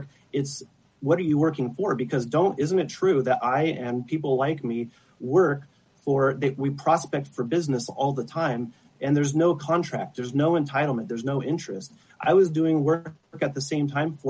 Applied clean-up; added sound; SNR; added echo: none; none; none; none.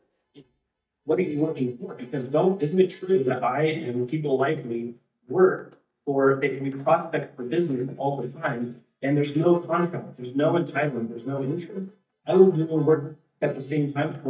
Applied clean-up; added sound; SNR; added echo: neural mask model DeepFilterNet 3.